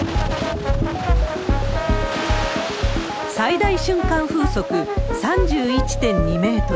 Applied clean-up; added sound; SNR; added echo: none; Brass instrument; 10 dB; none.